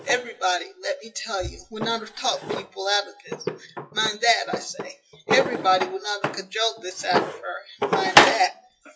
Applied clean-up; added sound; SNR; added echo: classical method WPE with log-MMSE.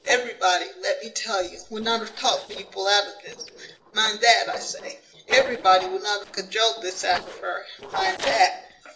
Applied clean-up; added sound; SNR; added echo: neural separator model SepFormer DNS4.